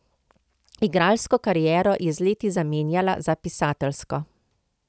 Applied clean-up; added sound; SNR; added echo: none; none; none; none.